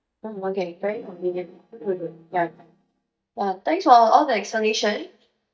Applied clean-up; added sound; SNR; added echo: neural mask model DeepFilterNet 3.